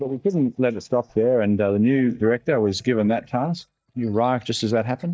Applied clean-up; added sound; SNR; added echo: neural mask model DeepFilterNet 3.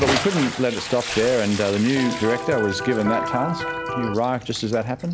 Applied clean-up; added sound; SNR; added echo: none; Bathtub (filling or washing) / Splash, splatter + Electric guitar; 6 dB; none.